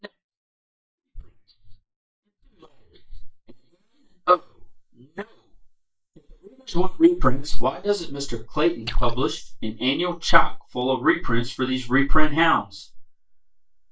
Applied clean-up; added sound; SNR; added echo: neural mask model DeepFilterNet 3.